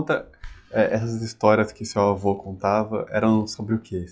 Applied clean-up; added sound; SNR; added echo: classical method log-MMSE.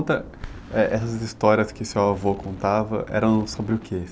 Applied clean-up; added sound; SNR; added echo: none; Wind; 18 dB; none.